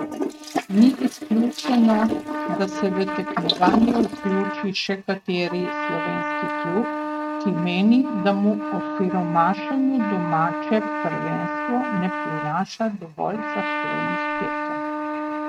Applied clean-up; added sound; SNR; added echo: neural mask model RNNoise.